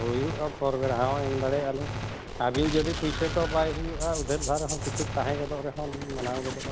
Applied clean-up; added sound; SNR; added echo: none; Gunshot, gunfire + Rattle (instrument); 4 dB; none.